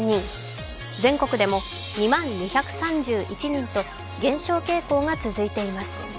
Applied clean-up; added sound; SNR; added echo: none; none; none; none.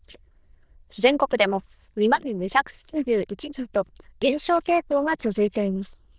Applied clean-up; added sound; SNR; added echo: neural diffusion model UNIVERSE++.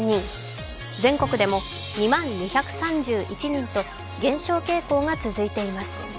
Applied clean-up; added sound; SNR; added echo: none; Bowed string instrument; 18 dB; none.